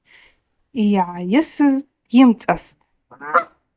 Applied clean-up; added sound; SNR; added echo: neural mask model DeepFilterNet 3.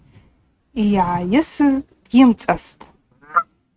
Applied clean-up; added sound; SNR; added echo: neural mask model RNNoise.